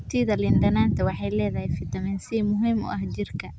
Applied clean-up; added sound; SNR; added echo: none; none; none; none.